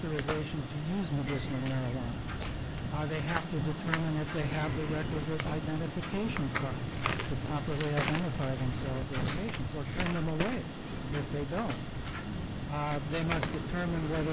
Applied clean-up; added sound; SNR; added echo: neural mask model Resemble Enhance denoiser.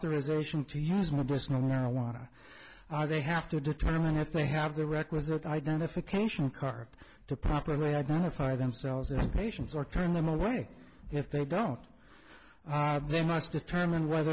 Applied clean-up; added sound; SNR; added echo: none; none; none; none.